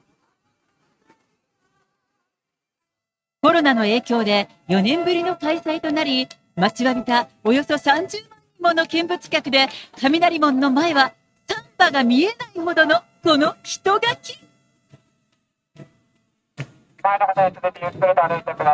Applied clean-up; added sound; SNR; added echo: neural mask model RNNoise.